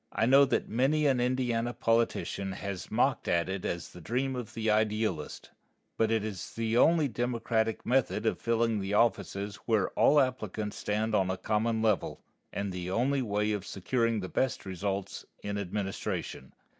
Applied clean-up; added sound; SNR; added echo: none; none; none; none.